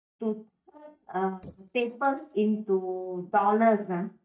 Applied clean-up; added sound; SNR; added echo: neural mask model DeepFilterNet 3.